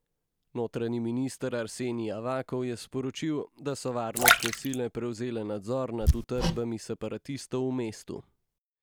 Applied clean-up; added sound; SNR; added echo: none; Splash, splatter + Hammer; -4 dB; none.